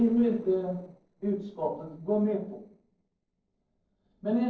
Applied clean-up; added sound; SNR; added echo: neural separator model SepFormer DNS4.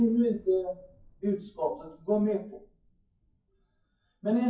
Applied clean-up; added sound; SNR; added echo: classical method WPE with log-MMSE.